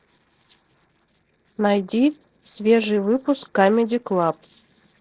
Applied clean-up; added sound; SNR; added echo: neural separator model SepFormer DNS4.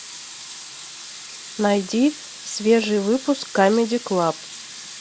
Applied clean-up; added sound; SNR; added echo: none; Sink (filling or washing) / Water tap, faucet; 14 dB; none.